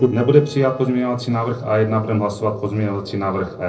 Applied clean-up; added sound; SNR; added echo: neural separator model SepFormer DNS4.